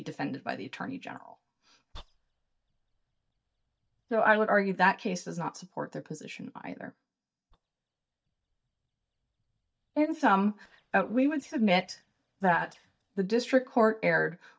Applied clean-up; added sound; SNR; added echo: neural mask model DeepFilterNet 3.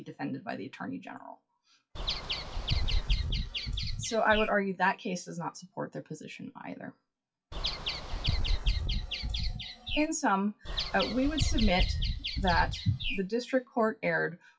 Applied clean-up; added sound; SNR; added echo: classical method WPE with log-MMSE.